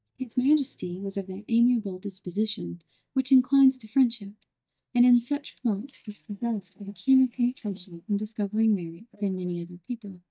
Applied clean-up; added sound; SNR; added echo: neural mask model DeepFilterNet 3.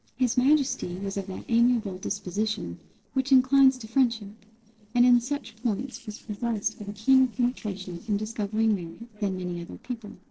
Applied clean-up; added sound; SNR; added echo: neural separator model SepFormer DNS4.